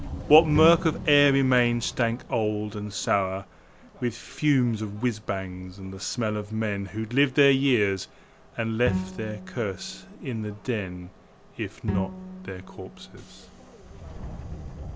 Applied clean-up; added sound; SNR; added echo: none; Bowed string instrument + Subway, metro, underground; 11 dB; none.